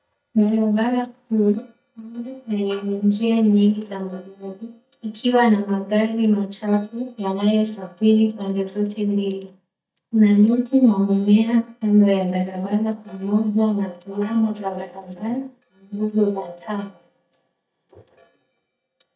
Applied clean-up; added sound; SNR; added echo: neural mask model DeepFilterNet 3.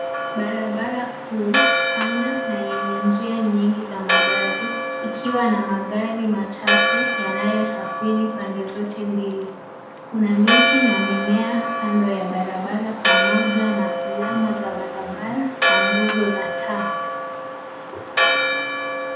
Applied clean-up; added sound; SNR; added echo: none; Church bell; -1 dB; reverberation time 0.8 s.